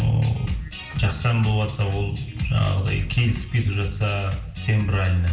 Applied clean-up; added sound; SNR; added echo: none; none; none; reverberation time 0.7 s.